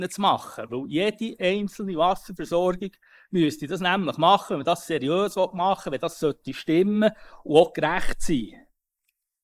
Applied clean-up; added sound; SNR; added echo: neural mask model Resemble Enhance denoiser.